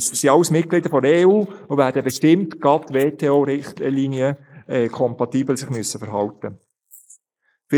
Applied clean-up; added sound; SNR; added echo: neural mask model Resemble Enhance denoiser.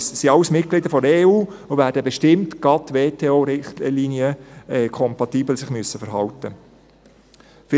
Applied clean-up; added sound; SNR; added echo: none; none; none; none.